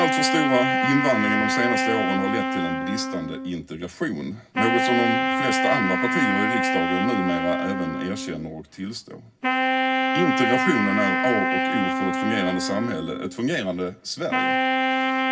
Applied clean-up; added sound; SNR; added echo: none; Wind instrument, woodwind instrument; -2 dB; reverberation time 0.4 s.